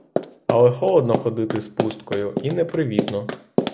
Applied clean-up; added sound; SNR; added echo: none; Run; 5 dB; none.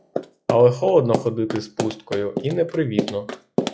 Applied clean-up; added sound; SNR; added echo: classical method log-MMSE.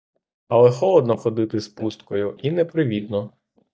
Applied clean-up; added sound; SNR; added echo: neural mask model DeepFilterNet 3.